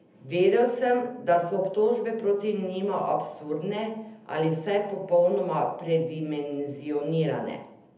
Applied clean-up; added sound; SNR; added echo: none; none; none; reverberation time 0.7 s.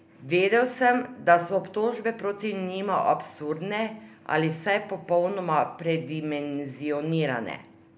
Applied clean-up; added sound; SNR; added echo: none; none; none; none.